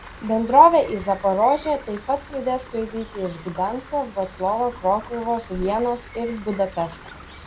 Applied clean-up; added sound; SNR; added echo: none; Rain; 18 dB; reverberation time 0.2 s.